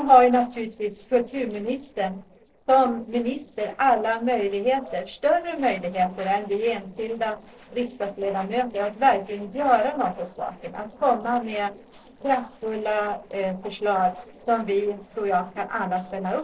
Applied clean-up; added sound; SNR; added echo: neural separator model SepFormer DNS4.